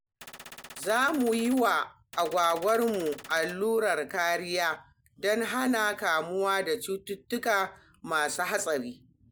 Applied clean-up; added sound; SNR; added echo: none; Gunshot, gunfire; 17 dB; none.